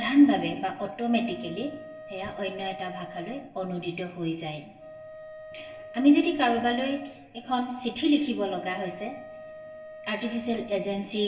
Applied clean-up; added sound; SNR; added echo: none; Wind instrument, woodwind instrument; 17 dB; reverberation time 0.2 s.